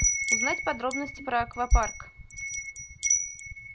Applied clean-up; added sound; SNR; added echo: none; Wind chime; -4 dB; none.